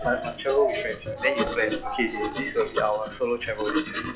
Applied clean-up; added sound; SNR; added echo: classical method log-MMSE.